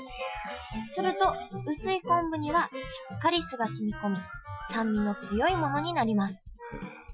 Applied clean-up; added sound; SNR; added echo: classical method Wiener filter.